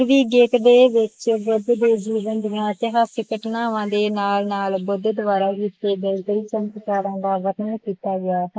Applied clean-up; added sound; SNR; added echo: neural mask model Resemble Enhance denoiser.